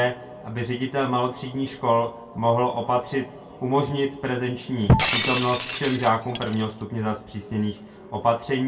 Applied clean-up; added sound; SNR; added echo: none; Shatter; 1 dB; reverberation time 0.2 s.